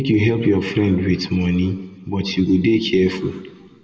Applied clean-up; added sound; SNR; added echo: none; none; none; reverberation time 1.3 s.